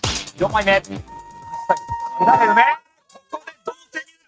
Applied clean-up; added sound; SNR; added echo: neural mask model RNNoise.